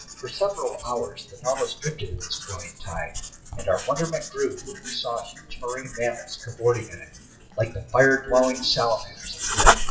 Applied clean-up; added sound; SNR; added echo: classical method WPE with log-MMSE.